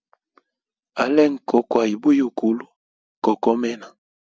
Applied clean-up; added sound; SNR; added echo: none; none; none; none.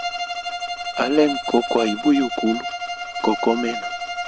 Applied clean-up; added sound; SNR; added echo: none; Bowed string instrument; 5 dB; none.